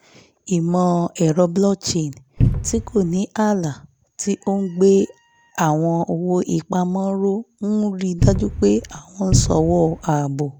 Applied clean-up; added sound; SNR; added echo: none; Cupboard open or close; 1 dB; none.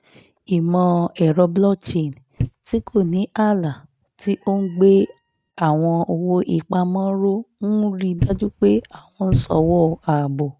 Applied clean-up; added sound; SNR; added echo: neural mask model RNNoise.